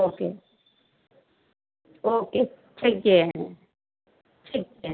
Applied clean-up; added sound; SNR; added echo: none; none; none; none.